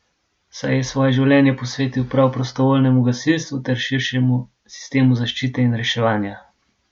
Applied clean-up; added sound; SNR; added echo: none; none; none; none.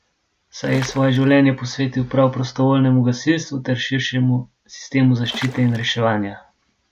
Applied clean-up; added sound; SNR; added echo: none; Water / Splash, splatter; 17 dB; none.